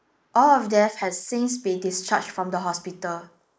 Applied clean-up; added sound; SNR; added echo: neural mask model Resemble Enhance denoiser.